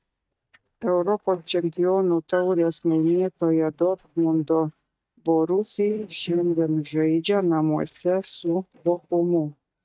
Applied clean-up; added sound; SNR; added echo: neural mask model DeepFilterNet 3.